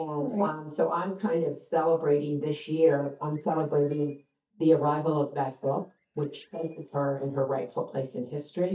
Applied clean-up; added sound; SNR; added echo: neural mask model DeepFilterNet 3.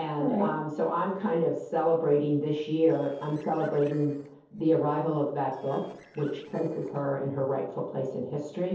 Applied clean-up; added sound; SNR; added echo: neural separator model SepFormer DNS4.